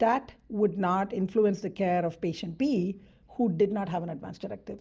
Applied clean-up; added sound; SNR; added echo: none; none; none; none.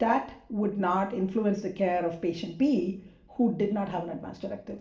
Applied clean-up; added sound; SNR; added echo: none; none; none; reverberation time 0.5 s.